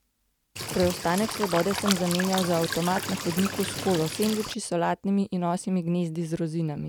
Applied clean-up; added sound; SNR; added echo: none; Cricket / Water; 6 dB; none.